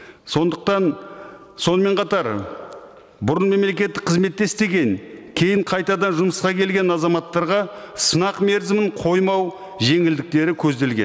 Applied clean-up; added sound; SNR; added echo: none; none; none; none.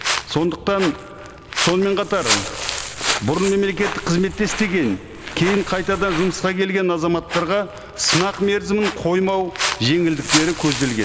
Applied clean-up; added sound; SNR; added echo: none; Walk, footsteps; 6 dB; none.